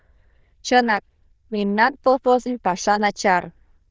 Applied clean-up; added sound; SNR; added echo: neural diffusion model UNIVERSE++.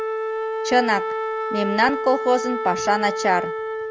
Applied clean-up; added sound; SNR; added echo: none; Wind instrument, woodwind instrument; 3 dB; none.